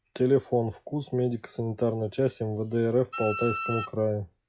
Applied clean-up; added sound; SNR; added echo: classical method log-MMSE.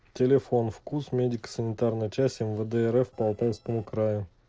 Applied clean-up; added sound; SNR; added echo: neural separator model SepFormer DNS4.